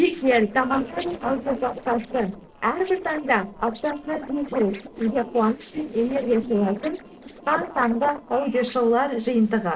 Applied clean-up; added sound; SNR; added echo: neural separator model SepFormer DNS4.